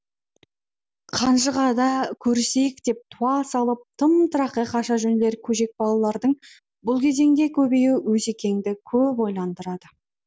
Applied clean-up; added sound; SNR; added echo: none; none; none; none.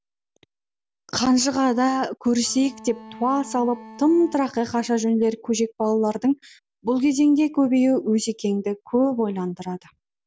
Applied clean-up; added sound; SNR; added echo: none; Bowed string instrument; 20 dB; none.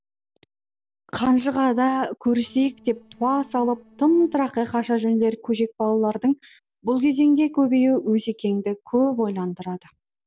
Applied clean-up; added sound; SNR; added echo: neural separator model SepFormer DNS4.